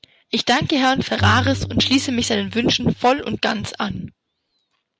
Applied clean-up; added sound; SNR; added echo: none; Bowed string instrument; 8 dB; none.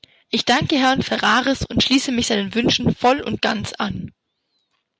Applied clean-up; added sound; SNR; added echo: none; none; none; none.